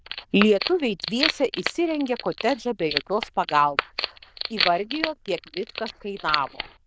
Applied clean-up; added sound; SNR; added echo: neural diffusion model UNIVERSE++.